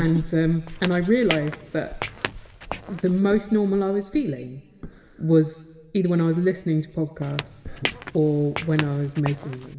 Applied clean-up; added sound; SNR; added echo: none; Squeak / Walk, footsteps; 10 dB; reverberation time 1.4 s.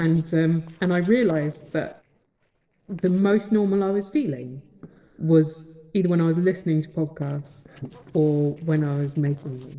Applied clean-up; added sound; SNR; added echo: neural separator model SepFormer DNS4.